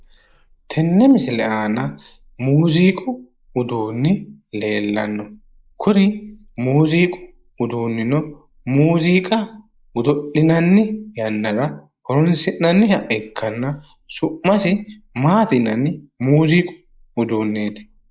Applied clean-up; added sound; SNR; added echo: neural mask model Resemble Enhance denoiser.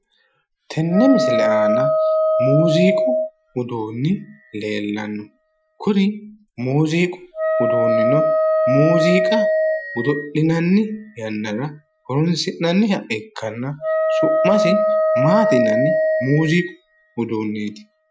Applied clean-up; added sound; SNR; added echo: classical method Wiener filter.